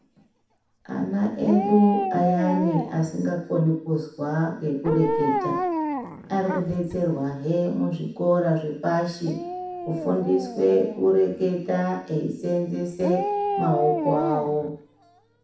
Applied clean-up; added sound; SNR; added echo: none; Dog; 6 dB; reverberation time 0.7 s.